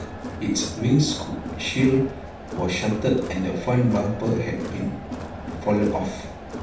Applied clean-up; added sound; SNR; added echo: none; Crowd; 9 dB; reverberation time 0.5 s.